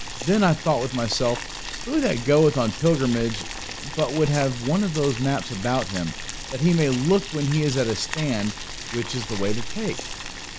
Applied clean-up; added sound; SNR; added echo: none; Boiling; 9 dB; none.